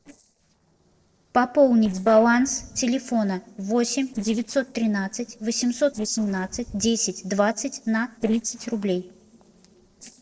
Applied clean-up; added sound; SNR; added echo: neural separator model SepFormer DNS4.